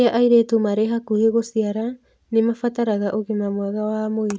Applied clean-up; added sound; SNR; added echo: none; none; none; none.